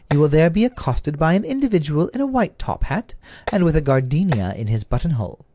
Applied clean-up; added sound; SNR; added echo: none; Tap; 16 dB; none.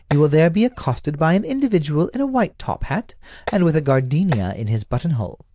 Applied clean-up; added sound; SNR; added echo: neural diffusion model UNIVERSE++.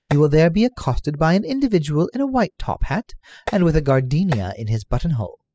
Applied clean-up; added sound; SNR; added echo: classical method spectral subtraction.